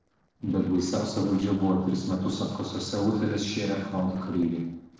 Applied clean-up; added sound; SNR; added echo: neural separator model SepFormer DNS4.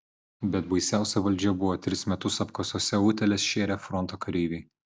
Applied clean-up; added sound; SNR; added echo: none; none; none; none.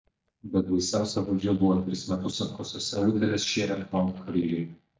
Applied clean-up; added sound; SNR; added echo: neural mask model DeepFilterNet 3.